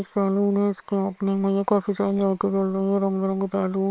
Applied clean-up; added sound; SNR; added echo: neural separator model SepFormer WHAM!.